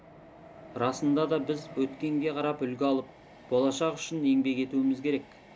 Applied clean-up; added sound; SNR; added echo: none; Train; 20 dB; none.